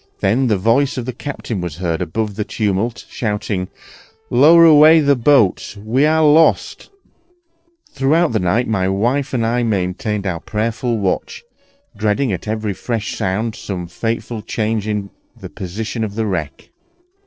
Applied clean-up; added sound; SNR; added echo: neural separator model SepFormer DNS4.